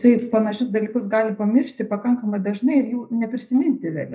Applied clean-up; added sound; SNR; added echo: neural mask model DeepFilterNet 3.